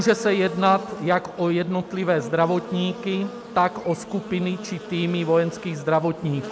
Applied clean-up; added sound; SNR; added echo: none; Buzz; 13 dB; none.